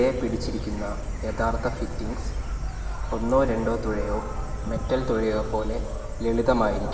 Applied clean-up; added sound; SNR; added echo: none; Insect; 3 dB; reverberation time 2.7 s.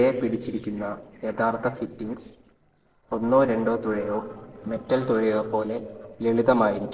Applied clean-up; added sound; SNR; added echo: neural separator model SepFormer DNS4.